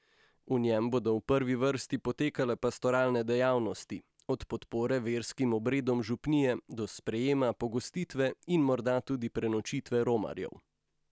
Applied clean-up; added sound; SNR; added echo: none; none; none; none.